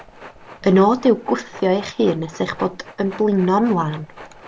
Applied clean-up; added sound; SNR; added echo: none; Train; 20 dB; none.